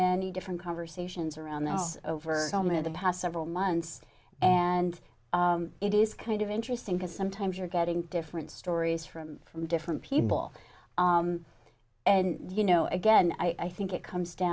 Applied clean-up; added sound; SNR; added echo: none; none; none; none.